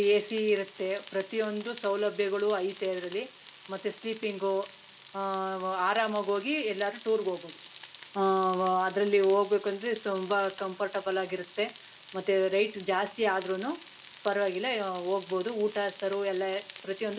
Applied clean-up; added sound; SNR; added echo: none; Frying (food); 20 dB; reverberation time 0.3 s.